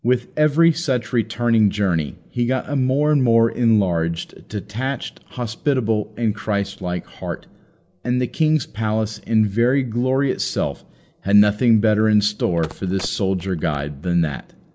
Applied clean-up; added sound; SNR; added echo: none; Telephone; 19 dB; none.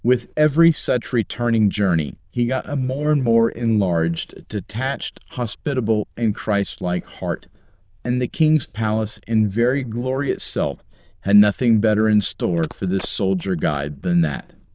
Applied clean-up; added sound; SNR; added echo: neural diffusion model UNIVERSE++.